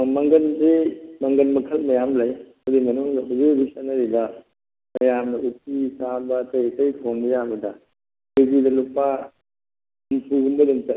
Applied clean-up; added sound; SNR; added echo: none; none; none; none.